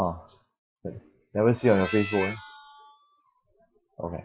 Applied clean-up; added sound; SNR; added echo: classical method Wiener filter.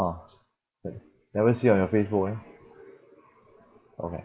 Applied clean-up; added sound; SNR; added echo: none; none; none; none.